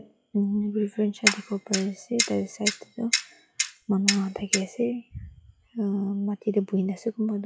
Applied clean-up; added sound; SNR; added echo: classical method log-MMSE.